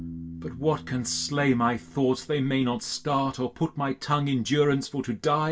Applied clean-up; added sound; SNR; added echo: none; Piano; 18 dB; reverberation time 0.1 s.